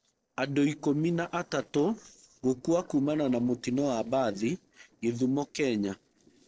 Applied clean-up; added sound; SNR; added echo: neural separator model SepFormer DNS4.